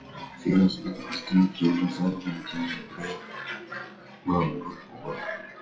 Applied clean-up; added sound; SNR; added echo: classical method WPE with log-MMSE.